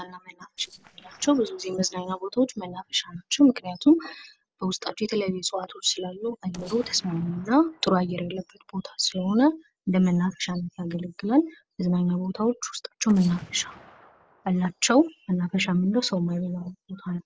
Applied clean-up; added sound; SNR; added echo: neural separator model SepFormer DNS4.